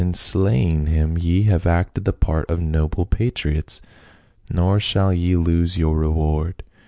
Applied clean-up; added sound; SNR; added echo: none; none; none; none.